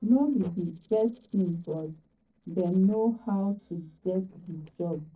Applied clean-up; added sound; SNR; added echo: neural separator model SepFormer DNS4.